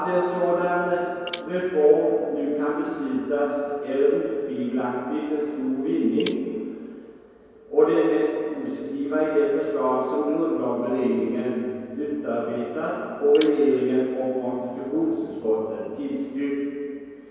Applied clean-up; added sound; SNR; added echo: none; Shatter; 19 dB; reverberation time 2.2 s.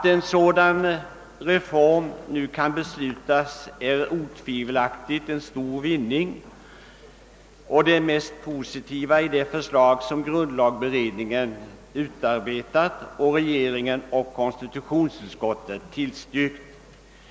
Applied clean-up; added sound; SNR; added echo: none; none; none; none.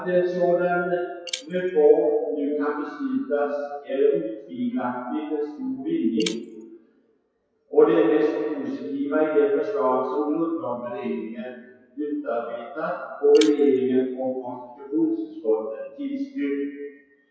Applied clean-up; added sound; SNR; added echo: classical method WPE with log-MMSE.